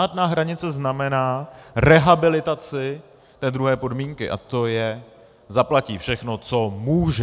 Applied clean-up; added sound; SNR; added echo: none; none; none; none.